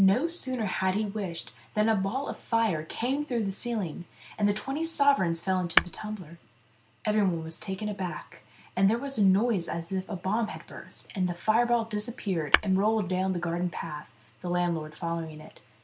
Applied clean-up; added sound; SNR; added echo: none; Tap / Hammer; 3 dB; none.